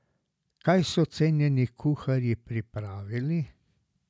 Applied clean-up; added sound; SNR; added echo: none; none; none; none.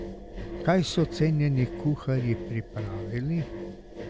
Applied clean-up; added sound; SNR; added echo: none; Engine; 10 dB; none.